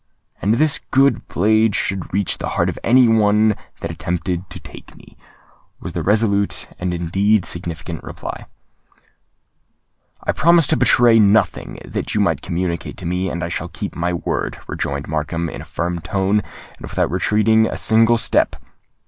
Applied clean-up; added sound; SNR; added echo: none; none; none; none.